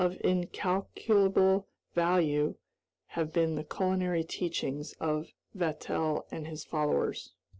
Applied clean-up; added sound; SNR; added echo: none; none; none; none.